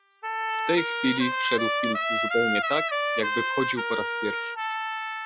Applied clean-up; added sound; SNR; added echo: classical method spectral subtraction.